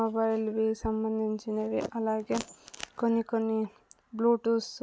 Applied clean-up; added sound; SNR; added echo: none; none; none; none.